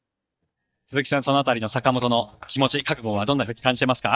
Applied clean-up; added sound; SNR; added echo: neural mask model DeepFilterNet 3.